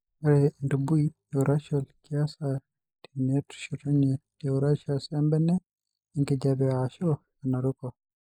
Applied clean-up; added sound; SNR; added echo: neural mask model Resemble Enhance denoiser.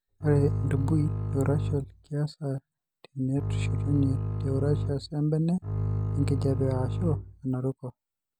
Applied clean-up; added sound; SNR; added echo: none; Bowed string instrument; 1 dB; none.